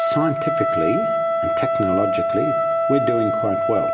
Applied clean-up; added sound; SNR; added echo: none; Trumpet; -4 dB; reverberation time 1.8 s.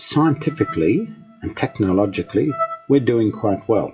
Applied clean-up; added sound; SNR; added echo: classical method WPE with log-MMSE.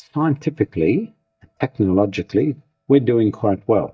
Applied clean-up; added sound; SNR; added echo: neural mask model DeepFilterNet 3.